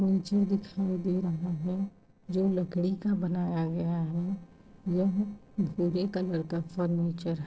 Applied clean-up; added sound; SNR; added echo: neural separator model SepFormer DNS4.